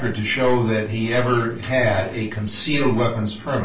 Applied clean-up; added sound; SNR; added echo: neural separator model SepFormer DNS4.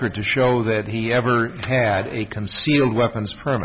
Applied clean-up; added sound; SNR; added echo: none; none; none; none.